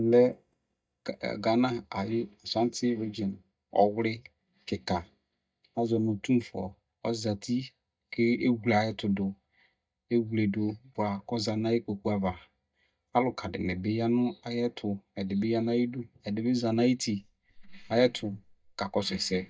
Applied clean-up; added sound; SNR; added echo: neural mask model DeepFilterNet 3.